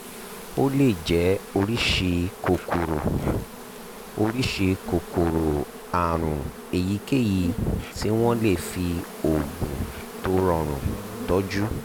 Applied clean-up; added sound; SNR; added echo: none; Insect; 13 dB; none.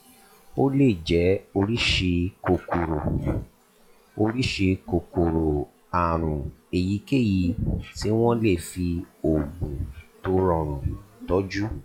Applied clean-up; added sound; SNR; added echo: classical method log-MMSE.